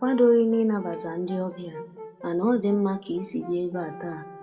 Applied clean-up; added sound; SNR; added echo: none; Brass instrument; 16 dB; reverberation time 1.1 s.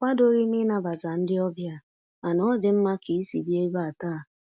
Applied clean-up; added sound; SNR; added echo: none; none; none; none.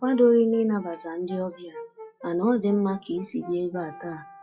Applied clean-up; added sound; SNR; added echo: classical method WPE with log-MMSE.